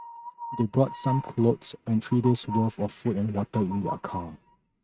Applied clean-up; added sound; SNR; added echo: neural mask model RNNoise.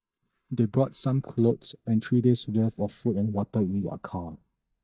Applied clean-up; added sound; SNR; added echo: neural mask model DeepFilterNet 3.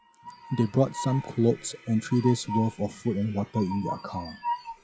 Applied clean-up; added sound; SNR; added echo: classical method log-MMSE.